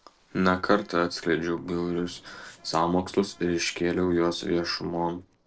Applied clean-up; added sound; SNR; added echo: neural separator model SepFormer DNS4.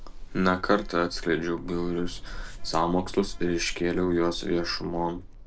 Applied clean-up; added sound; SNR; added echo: none; Sliding door; 8 dB; none.